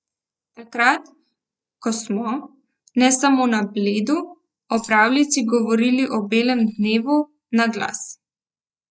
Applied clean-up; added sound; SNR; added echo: neural mask model DeepFilterNet 3.